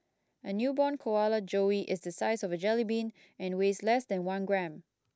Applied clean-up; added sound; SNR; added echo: none; none; none; none.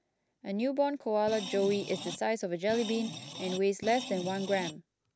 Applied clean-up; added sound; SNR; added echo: none; Screech; 10 dB; none.